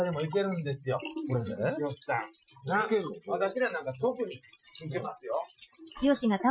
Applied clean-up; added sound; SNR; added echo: classical method Wiener filter.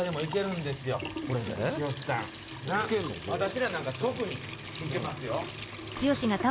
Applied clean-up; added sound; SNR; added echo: none; Trickle, dribble / Sink (filling or washing) / Water tap, faucet; 9 dB; none.